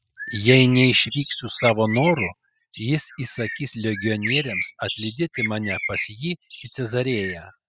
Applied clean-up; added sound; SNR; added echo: classical method spectral subtraction.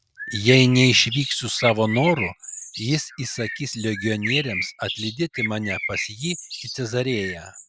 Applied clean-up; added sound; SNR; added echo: none; Bird; 8 dB; none.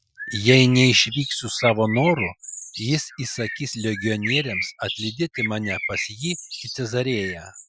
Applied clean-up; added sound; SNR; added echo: classical method Wiener filter.